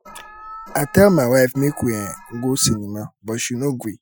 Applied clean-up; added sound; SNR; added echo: classical method Wiener filter.